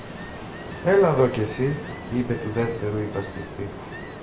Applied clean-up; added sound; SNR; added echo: none; Ocean; 10 dB; reverberation time 0.6 s.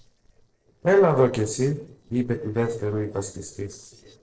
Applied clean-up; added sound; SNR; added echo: neural separator model SepFormer DNS4.